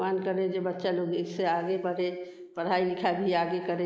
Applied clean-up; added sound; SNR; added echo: neural mask model Resemble Enhance denoiser.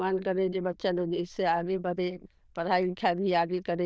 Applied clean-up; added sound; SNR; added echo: neural diffusion model UNIVERSE++.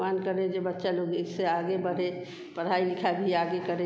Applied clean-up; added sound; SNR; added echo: none; none; none; none.